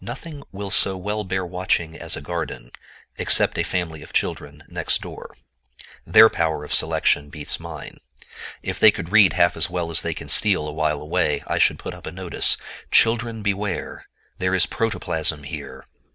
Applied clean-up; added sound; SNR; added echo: none; none; none; none.